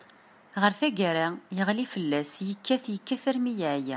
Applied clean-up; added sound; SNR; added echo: none; none; none; none.